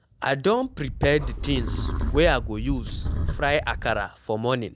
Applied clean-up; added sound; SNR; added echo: none; Livestock, farm animals, working animals + Thunder / Wind; 3 dB; none.